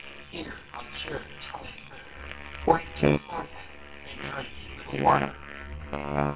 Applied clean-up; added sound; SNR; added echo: neural separator model SepFormer WHAMR!.